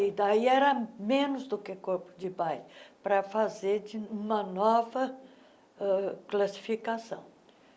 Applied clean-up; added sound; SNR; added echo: none; none; none; none.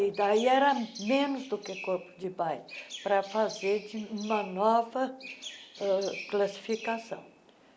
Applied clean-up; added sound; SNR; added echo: none; Chirp, tweet; 16 dB; none.